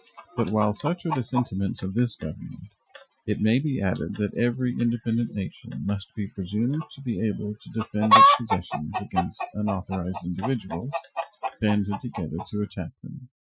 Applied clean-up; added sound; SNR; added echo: classical method Wiener filter.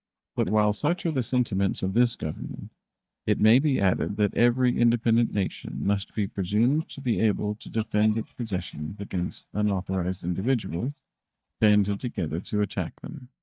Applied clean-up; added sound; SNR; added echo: neural mask model DeepFilterNet 3.